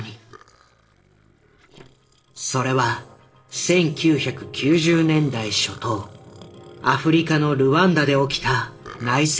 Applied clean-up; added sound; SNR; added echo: neural separator model SepFormer DNS4.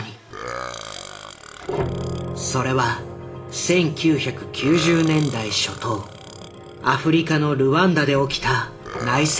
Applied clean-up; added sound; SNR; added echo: none; Burping, eructation; 16 dB; reverberation time 1.4 s.